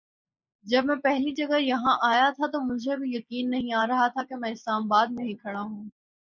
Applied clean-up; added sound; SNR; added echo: neural mask model Resemble Enhance denoiser.